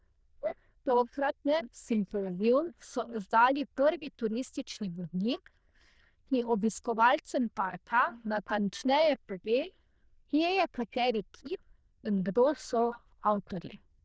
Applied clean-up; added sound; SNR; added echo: neural diffusion model UNIVERSE++.